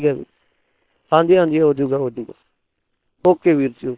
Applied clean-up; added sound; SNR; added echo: neural separator model SepFormer WHAM!.